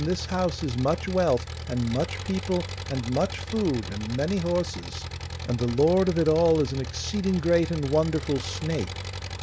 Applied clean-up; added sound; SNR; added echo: none; Engine; 8 dB; none.